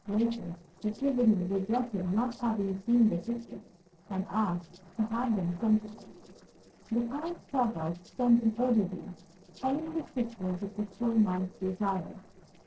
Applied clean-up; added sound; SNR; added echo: neural separator model SepFormer DNS4.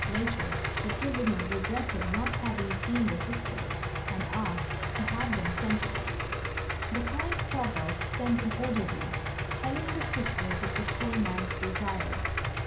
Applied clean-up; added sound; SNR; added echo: none; Idling; -3 dB; reverberation time 0.5 s.